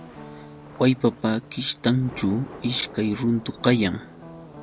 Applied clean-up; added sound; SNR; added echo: none; Thunder / Rain + Guitar; 17 dB; none.